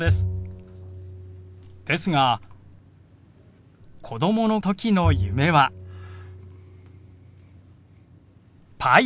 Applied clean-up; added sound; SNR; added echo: none; Bowed string instrument; 6 dB; none.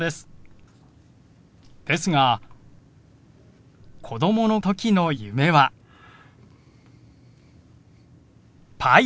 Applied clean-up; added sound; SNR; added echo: none; none; none; none.